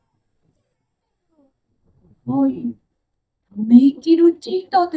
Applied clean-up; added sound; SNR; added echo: neural mask model DeepFilterNet 3.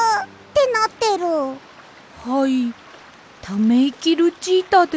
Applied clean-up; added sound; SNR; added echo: none; none; none; none.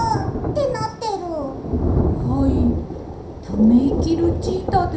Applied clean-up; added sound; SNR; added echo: none; Thunder; 1 dB; reverberation time 0.5 s.